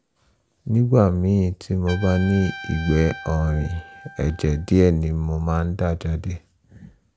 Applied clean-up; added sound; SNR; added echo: none; Trumpet; 19 dB; none.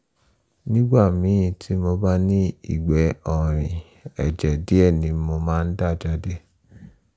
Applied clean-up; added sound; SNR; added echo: none; none; none; none.